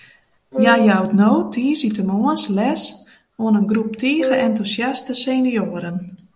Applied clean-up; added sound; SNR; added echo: none; Wind instrument, woodwind instrument; 3 dB; none.